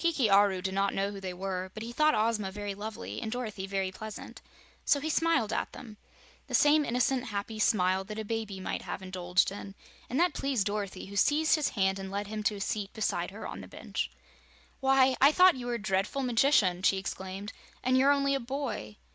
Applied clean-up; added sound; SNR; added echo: none; none; none; none.